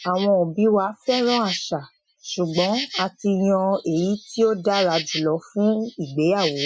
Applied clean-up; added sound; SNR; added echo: classical method Wiener filter.